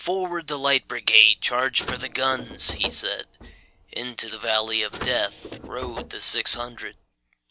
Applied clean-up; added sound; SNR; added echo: none; Car; 14 dB; none.